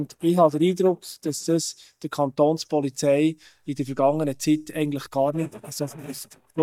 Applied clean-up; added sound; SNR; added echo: neural mask model DeepFilterNet 3.